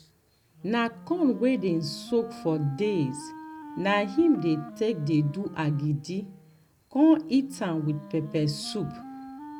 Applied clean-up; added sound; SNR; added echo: none; Wind instrument, woodwind instrument; 16 dB; none.